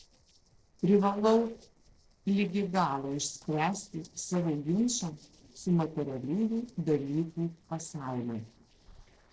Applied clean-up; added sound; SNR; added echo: neural separator model SepFormer DNS4.